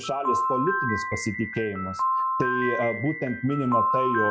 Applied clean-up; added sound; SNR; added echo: classical method log-MMSE.